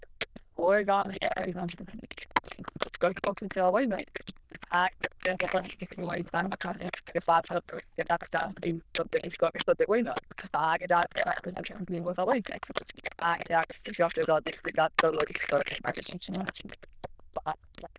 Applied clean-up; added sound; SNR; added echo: neural diffusion model UNIVERSE++.